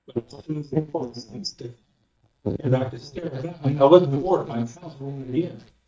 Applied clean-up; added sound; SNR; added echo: neural mask model DeepFilterNet 3.